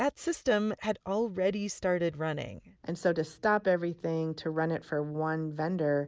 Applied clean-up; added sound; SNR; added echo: none; none; none; none.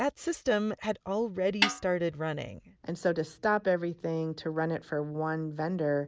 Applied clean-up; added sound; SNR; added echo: none; Snare drum; 1 dB; none.